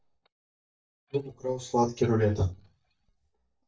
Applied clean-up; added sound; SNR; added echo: neural mask model DeepFilterNet 3.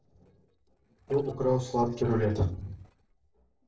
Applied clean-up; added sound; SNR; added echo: neural separator model SepFormer DNS4.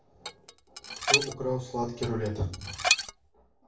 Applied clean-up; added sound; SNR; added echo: none; Dishes, pots, and pans; -3 dB; reverberation time 0.4 s.